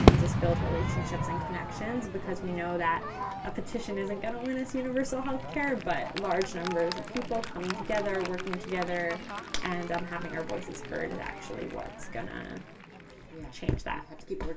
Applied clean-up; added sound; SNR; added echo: none; Crowd / Fireworks; 0 dB; reverberation time 0.2 s.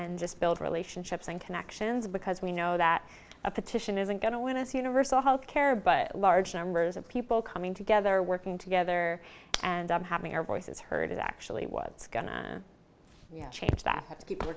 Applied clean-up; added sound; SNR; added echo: none; none; none; none.